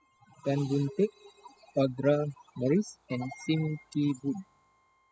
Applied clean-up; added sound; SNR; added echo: classical method spectral subtraction.